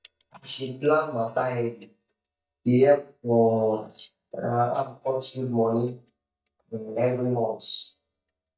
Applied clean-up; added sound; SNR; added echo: neural mask model DeepFilterNet 3.